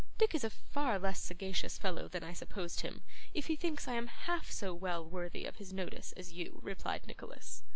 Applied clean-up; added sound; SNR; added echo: none; none; none; none.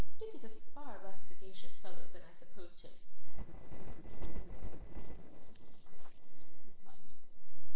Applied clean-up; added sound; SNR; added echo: neural separator model SepFormer DNS4.